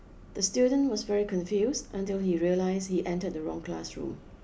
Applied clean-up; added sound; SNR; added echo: none; none; none; none.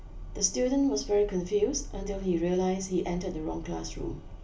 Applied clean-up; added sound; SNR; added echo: none; none; none; reverberation time 0.3 s.